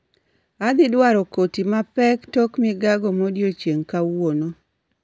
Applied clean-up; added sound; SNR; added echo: none; none; none; none.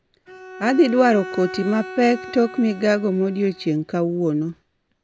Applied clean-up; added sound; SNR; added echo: none; Bowed string instrument; 16 dB; none.